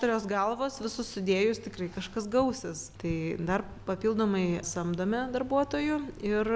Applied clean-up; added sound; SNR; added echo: none; none; none; none.